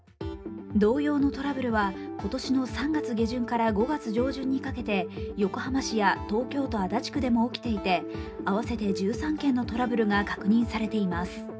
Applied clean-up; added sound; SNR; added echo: none; none; none; reverberation time 0.3 s.